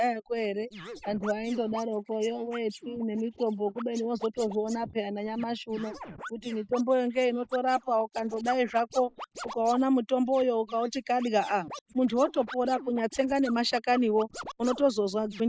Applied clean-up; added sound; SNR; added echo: neural mask model Resemble Enhance denoiser.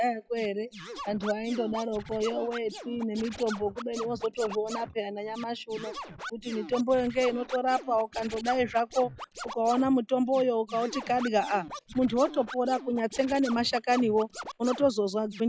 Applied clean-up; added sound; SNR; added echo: classical method log-MMSE.